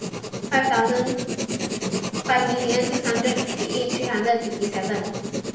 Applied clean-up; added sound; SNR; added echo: none; Writing; 3 dB; reverberation time 0.8 s.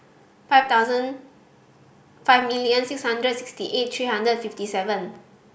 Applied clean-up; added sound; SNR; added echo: none; none; none; none.